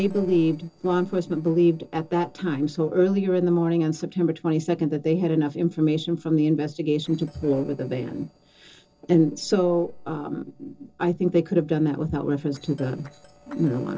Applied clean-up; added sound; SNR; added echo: neural separator model SepFormer DNS4.